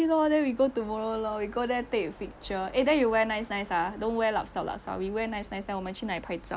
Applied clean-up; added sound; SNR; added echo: none; none; none; none.